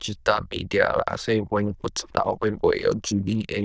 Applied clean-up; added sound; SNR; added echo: neural diffusion model UNIVERSE++.